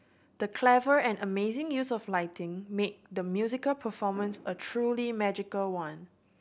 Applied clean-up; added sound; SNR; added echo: none; none; none; none.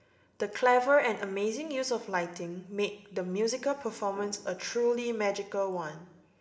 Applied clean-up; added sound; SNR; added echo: none; none; none; reverberation time 0.9 s.